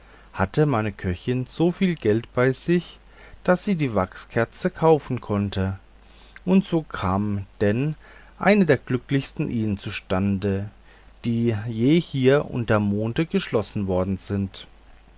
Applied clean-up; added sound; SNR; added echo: none; none; none; none.